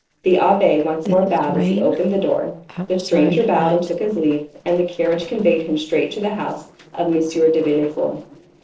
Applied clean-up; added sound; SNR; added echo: neural separator model SepFormer DNS4.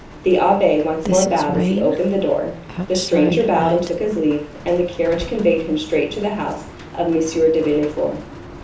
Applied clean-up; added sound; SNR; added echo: none; Rain; 10 dB; reverberation time 1.2 s.